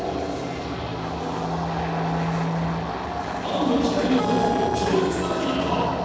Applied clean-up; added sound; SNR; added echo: neural separator model SepFormer DNS4.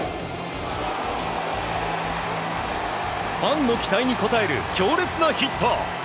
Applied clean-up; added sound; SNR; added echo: none; none; none; none.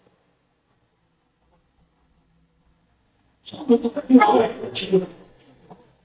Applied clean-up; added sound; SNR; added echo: neural mask model DeepFilterNet 3.